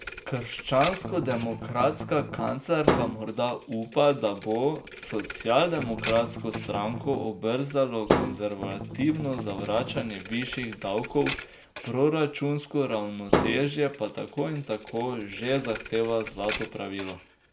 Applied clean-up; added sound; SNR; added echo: none; Strum + Thump, thud; 6 dB; none.